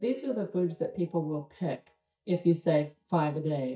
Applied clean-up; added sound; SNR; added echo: neural mask model DeepFilterNet 3.